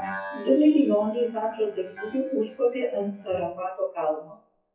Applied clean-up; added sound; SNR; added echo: classical method WPE with log-MMSE.